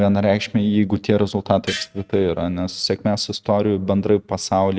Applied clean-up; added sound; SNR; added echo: neural mask model RNNoise.